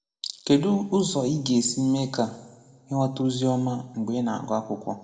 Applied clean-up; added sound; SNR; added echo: none; none; none; reverberation time 1.1 s.